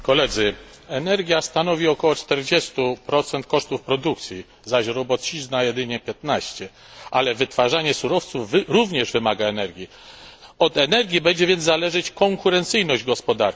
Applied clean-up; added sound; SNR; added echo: none; none; none; none.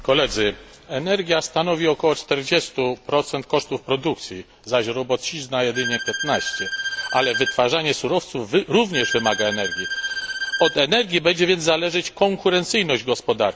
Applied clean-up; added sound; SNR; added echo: none; Bowed string instrument; 6 dB; none.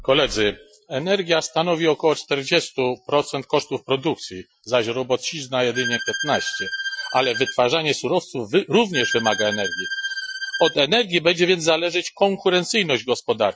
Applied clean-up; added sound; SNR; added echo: classical method Wiener filter.